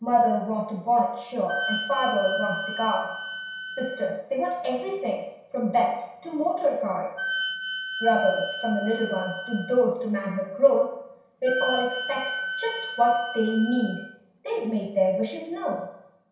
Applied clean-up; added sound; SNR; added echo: none; Wind instrument, woodwind instrument; 7 dB; reverberation time 0.7 s.